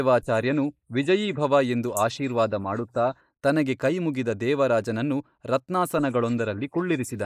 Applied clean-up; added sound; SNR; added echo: neural mask model Resemble Enhance denoiser.